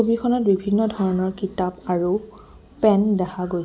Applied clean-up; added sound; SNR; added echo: none; none; none; none.